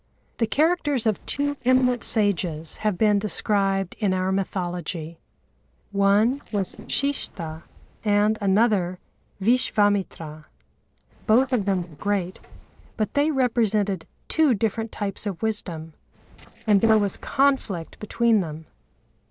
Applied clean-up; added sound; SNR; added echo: neural separator model SepFormer DNS4.